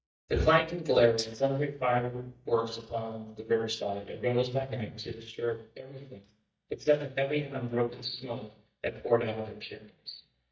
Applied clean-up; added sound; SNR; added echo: neural mask model DeepFilterNet 3.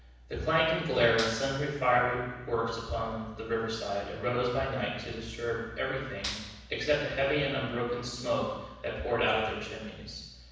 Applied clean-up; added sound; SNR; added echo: none; Clapping; 12 dB; reverberation time 1.1 s.